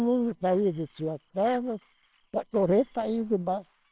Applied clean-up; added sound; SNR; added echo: neural separator model SepFormer WHAMR!.